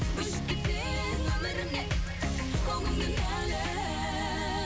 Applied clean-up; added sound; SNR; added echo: none; Car; 5 dB; none.